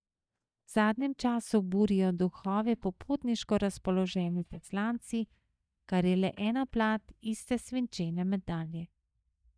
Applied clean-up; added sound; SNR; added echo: neural mask model DeepFilterNet 3.